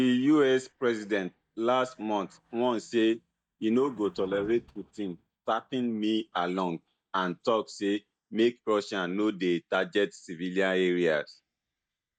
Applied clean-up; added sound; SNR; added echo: neural mask model DeepFilterNet 3.